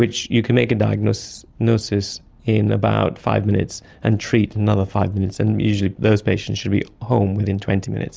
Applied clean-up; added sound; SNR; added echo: none; none; none; none.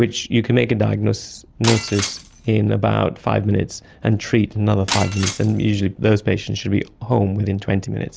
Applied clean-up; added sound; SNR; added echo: none; Shatter; 10 dB; none.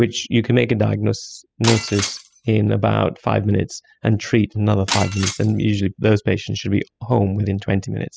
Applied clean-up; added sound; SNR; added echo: classical method spectral subtraction.